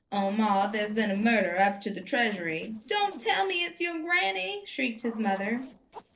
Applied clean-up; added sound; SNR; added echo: neural separator model SepFormer DNS4.